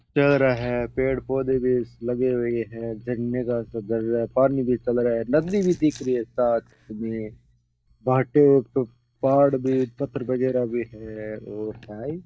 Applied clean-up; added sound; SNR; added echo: neural mask model DeepFilterNet 3.